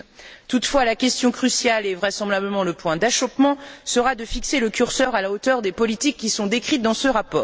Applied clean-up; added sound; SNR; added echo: none; none; none; none.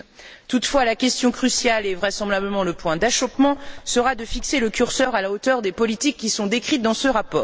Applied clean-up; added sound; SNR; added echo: none; Knock; 17 dB; none.